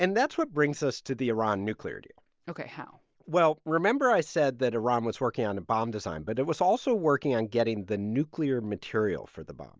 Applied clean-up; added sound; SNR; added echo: none; none; none; none.